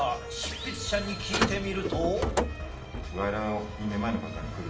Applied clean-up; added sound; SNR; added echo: none; Car; 2 dB; reverberation time 0.9 s.